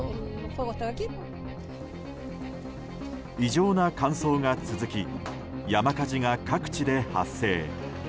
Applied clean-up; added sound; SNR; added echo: none; none; none; none.